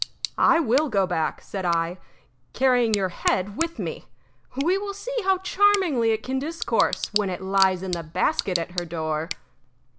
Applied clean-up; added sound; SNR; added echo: none; Tick / Bicycle; 12 dB; none.